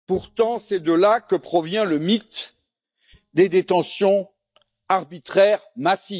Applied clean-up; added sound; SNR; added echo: neural mask model DeepFilterNet 3.